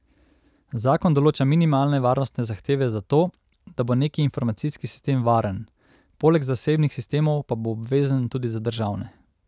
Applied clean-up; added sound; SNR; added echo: none; none; none; none.